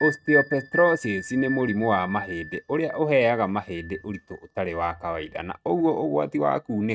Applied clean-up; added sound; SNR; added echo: neural mask model RNNoise.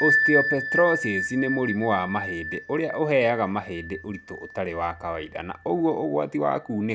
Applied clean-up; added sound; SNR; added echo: none; Bell; 4 dB; none.